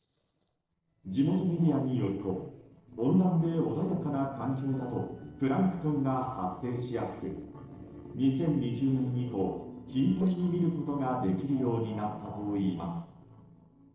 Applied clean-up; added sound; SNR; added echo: neural separator model SepFormer DNS4.